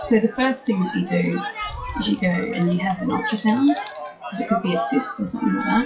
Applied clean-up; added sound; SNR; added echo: classical method WPE with log-MMSE.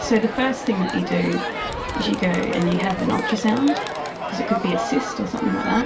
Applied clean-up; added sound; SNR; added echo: none; Crowd; 5 dB; reverberation time 0.2 s.